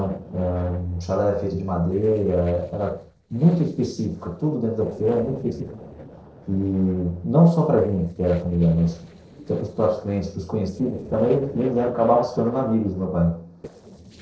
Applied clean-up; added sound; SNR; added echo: neural separator model SepFormer DNS4.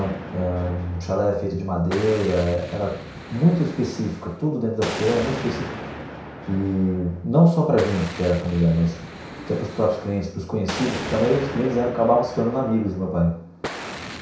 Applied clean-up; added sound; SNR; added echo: none; Explosion; 12 dB; reverberation time 0.6 s.